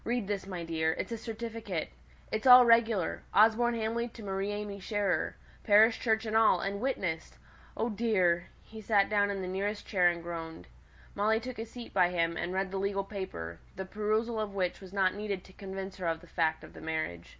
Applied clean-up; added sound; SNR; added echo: none; none; none; none.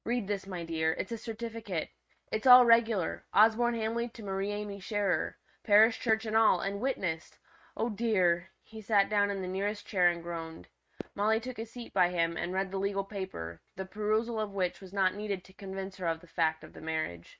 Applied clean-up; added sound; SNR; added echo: neural mask model RNNoise.